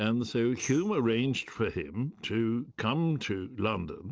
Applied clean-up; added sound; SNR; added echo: neural separator model SepFormer DNS4.